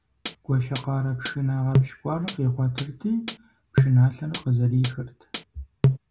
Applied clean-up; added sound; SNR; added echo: none; Hi-hat; 3 dB; none.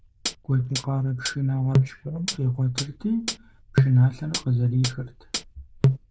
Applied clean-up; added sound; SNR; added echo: neural diffusion model UNIVERSE++.